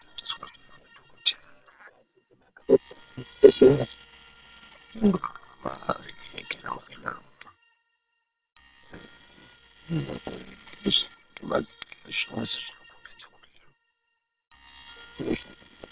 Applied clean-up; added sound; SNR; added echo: neural separator model SepFormer WHAM!.